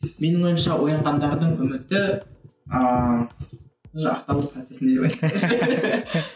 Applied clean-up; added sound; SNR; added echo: none; Tambourine; 19 dB; none.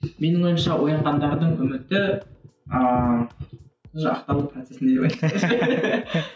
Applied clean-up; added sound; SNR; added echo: none; none; none; none.